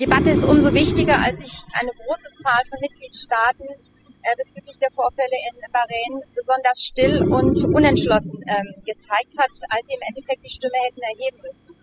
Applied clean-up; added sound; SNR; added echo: classical method spectral subtraction.